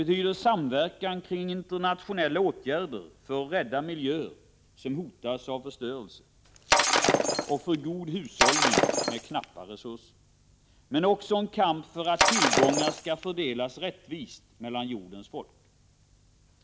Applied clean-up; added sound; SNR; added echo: none; Shatter; -5 dB; none.